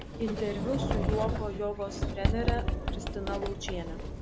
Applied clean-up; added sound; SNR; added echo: none; Sliding door; -3 dB; none.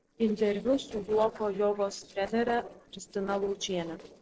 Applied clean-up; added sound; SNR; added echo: neural separator model SepFormer DNS4.